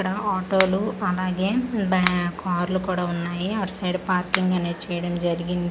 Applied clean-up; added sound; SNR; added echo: none; Finger snapping; 10 dB; none.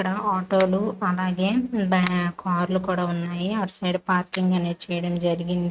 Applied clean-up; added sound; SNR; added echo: neural mask model RNNoise.